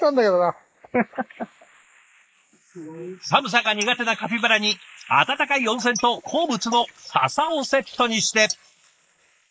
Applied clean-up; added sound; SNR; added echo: neural mask model Resemble Enhance denoiser.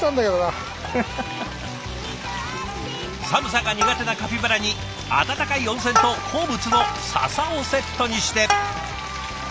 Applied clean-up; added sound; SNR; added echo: none; Plucked string instrument; 6 dB; none.